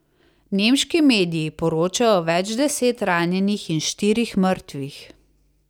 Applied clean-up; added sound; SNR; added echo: none; none; none; none.